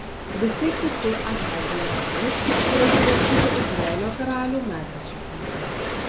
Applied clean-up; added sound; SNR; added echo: none; Waves, surf; -3 dB; none.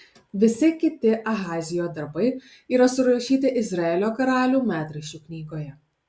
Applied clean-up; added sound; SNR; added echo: none; none; none; none.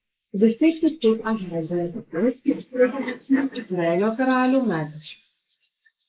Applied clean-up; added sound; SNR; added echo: neural mask model Resemble Enhance denoiser.